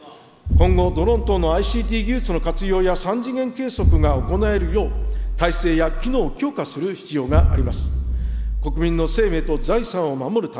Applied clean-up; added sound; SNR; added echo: none; Explosion; -1 dB; none.